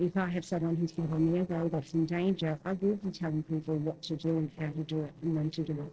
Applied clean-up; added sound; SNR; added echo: neural separator model SepFormer DNS4.